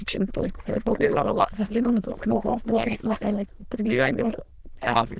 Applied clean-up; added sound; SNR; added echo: neural diffusion model UNIVERSE++.